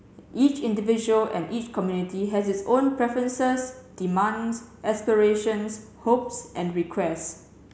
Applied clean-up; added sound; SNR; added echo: none; none; none; none.